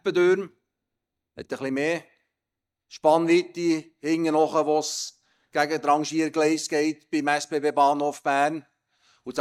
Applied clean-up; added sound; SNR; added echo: neural mask model DeepFilterNet 3.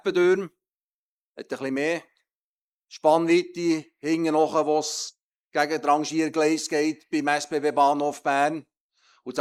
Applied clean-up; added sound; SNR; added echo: neural mask model Resemble Enhance denoiser.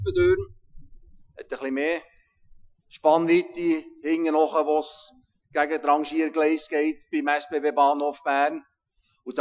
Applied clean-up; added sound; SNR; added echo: classical method Wiener filter.